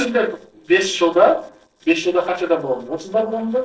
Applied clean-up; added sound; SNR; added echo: neural separator model SepFormer DNS4.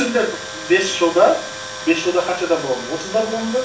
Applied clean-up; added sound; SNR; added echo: none; Tools; 12 dB; reverberation time 0.4 s.